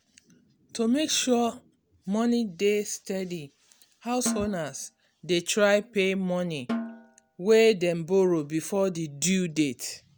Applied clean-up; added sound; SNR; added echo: none; Snare drum; 11 dB; none.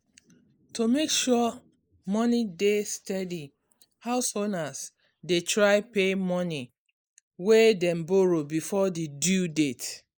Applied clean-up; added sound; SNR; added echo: neural mask model Resemble Enhance denoiser.